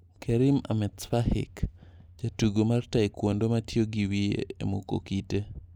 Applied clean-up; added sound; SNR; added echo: none; none; none; none.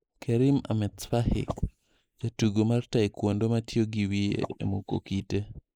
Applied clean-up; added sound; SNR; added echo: neural mask model Resemble Enhance denoiser.